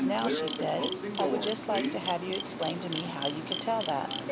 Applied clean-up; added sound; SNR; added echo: none; Camera + Subway, metro, underground; 0 dB; none.